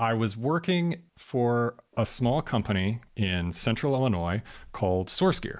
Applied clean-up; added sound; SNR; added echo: none; none; none; none.